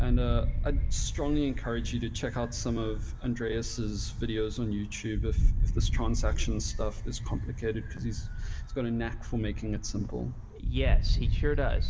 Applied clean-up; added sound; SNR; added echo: none; Wind; -4 dB; reverberation time 1.9 s.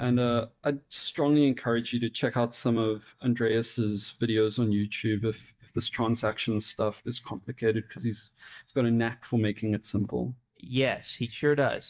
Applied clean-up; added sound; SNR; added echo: neural mask model DeepFilterNet 3.